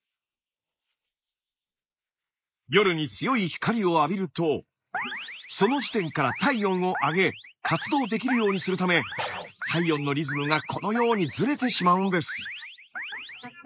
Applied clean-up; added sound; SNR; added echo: neural mask model Resemble Enhance denoiser.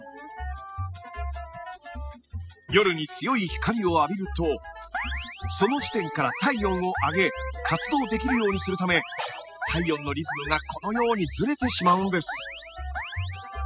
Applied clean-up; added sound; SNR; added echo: classical method spectral subtraction.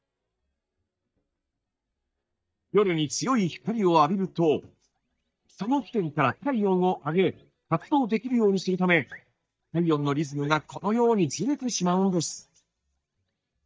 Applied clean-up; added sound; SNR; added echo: neural mask model DeepFilterNet 3.